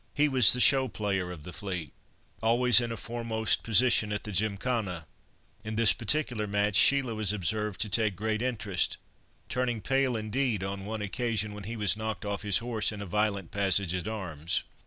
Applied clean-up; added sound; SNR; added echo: none; none; none; none.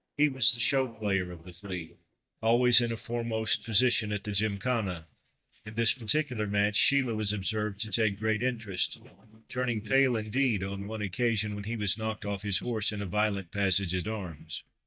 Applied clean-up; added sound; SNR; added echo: neural mask model DeepFilterNet 3.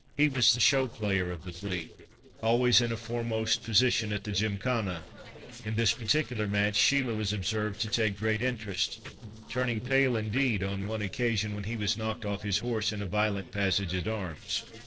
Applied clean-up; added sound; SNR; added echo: neural separator model SepFormer DNS4.